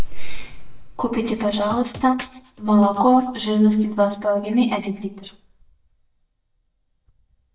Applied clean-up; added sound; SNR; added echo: neural mask model DeepFilterNet 3.